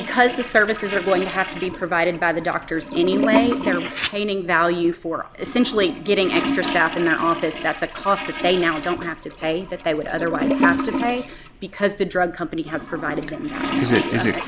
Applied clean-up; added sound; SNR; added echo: none; Toilet flush / Gurgling; 6 dB; none.